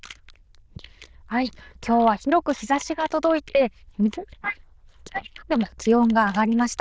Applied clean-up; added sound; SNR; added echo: neural diffusion model UNIVERSE++.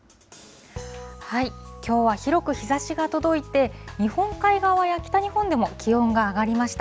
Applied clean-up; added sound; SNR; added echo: none; none; none; none.